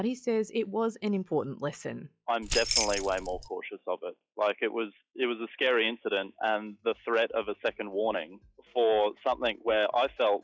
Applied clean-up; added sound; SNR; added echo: classical method log-MMSE.